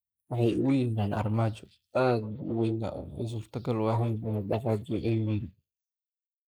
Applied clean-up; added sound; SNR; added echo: neural mask model Resemble Enhance denoiser.